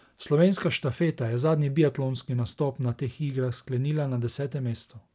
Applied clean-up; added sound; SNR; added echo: none; none; none; none.